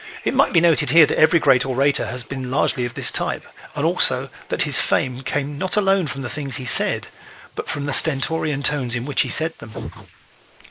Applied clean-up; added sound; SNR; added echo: neural mask model Resemble Enhance denoiser.